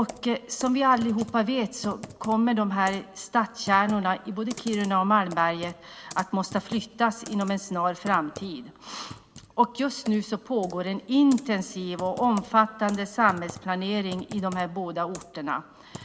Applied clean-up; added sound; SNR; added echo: none; Computer keyboard; 19 dB; reverberation time 0.8 s.